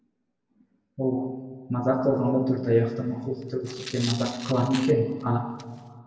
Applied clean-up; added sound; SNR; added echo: none; Tearing; 14 dB; reverberation time 1.9 s.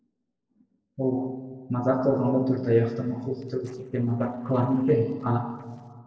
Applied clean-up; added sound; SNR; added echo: neural separator model SepFormer DNS4.